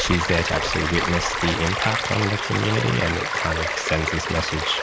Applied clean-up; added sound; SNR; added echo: none; Stream; 1 dB; none.